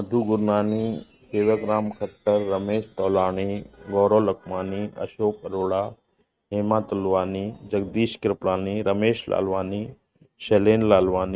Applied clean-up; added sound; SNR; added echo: neural mask model RNNoise.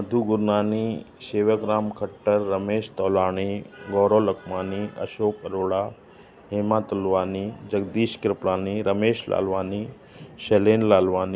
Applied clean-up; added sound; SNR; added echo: none; none; none; none.